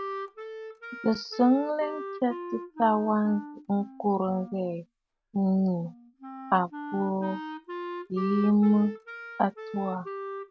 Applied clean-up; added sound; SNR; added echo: none; Wind instrument, woodwind instrument; 12 dB; none.